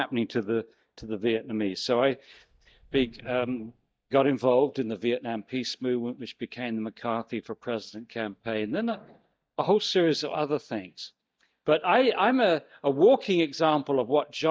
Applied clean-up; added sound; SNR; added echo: neural mask model DeepFilterNet 3.